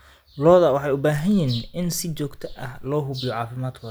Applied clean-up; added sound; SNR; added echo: none; Crushing; 16 dB; none.